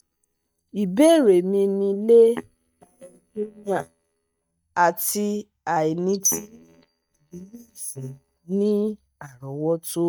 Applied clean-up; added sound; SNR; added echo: neural mask model DeepFilterNet 3.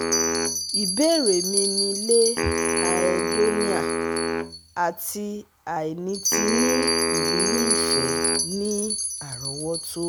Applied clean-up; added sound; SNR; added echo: none; Bell + Wind instrument, woodwind instrument; -2 dB; none.